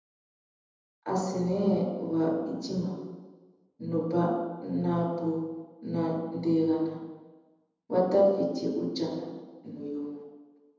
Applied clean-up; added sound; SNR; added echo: none; none; none; reverberation time 1.1 s.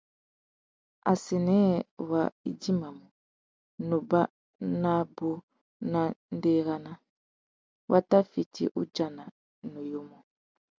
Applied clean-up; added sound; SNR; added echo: none; none; none; none.